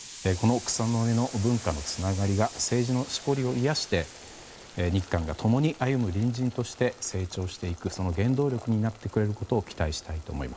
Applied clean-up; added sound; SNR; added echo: neural mask model Resemble Enhance denoiser.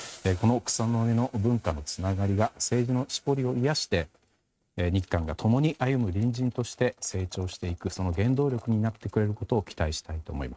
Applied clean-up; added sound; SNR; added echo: neural mask model RNNoise.